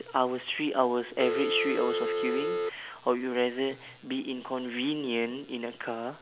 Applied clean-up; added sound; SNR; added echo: none; Telephone; -1 dB; none.